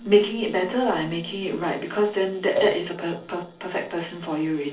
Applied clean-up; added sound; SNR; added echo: neural separator model SepFormer DNS4.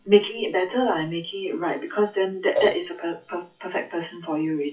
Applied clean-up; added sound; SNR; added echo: classical method WPE with log-MMSE.